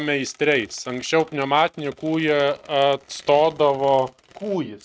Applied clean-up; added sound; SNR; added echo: neural mask model RNNoise.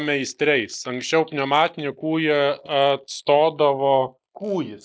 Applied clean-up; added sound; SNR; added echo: neural mask model Resemble Enhance denoiser.